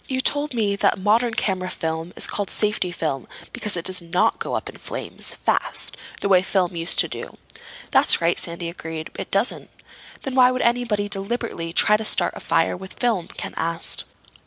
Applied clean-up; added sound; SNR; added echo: none; none; none; none.